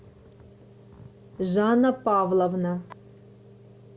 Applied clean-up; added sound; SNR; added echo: none; none; none; none.